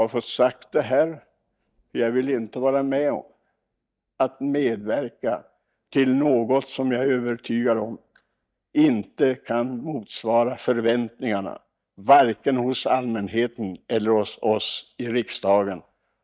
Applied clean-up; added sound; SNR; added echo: neural mask model DeepFilterNet 3.